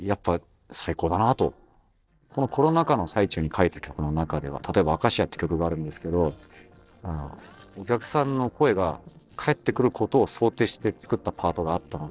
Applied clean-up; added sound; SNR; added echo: neural separator model SepFormer DNS4.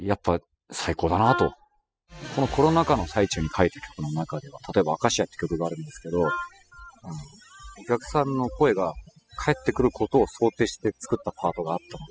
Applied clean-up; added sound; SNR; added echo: classical method spectral subtraction.